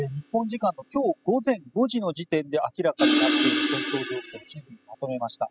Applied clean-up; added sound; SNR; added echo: classical method spectral subtraction.